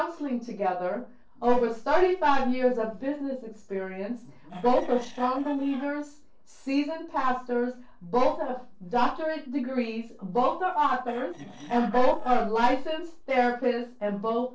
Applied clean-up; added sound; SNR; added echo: neural separator model SepFormer DNS4.